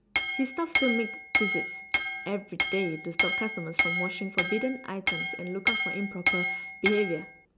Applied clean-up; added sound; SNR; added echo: none; Chink, clink; -2 dB; none.